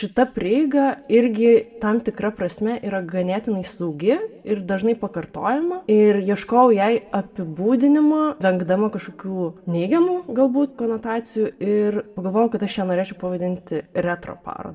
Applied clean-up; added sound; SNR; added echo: none; none; none; reverberation time 1.1 s.